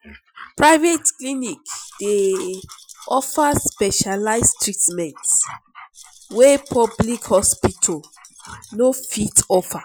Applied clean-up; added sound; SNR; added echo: classical method Wiener filter.